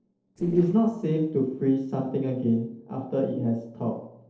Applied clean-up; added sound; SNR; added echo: neural separator model SepFormer DNS4.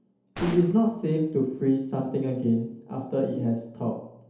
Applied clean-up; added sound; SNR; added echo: none; Gunshot, gunfire; 17 dB; reverberation time 2.2 s.